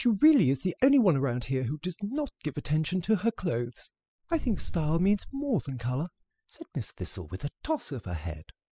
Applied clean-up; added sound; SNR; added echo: classical method spectral subtraction.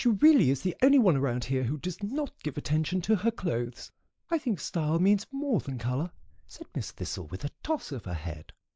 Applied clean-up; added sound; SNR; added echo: neural mask model Resemble Enhance denoiser.